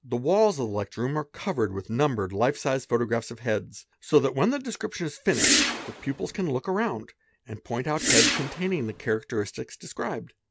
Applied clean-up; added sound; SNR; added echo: none; Whoosh, swoosh, swish; -1 dB; none.